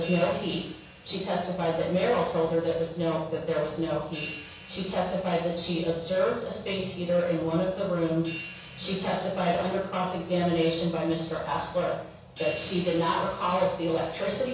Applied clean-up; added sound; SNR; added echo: none; Hi-hat; 19 dB; reverberation time 0.7 s.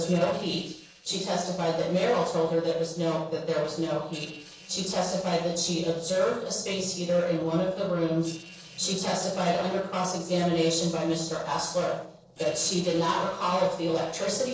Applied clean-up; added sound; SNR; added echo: neural separator model SepFormer DNS4.